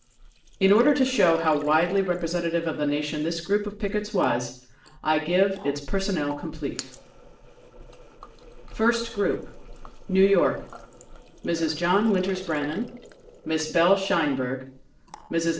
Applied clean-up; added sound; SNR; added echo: neural separator model SepFormer DNS4.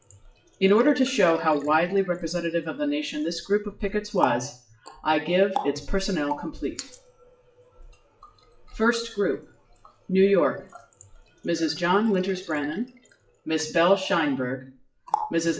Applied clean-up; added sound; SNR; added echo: classical method WPE with log-MMSE.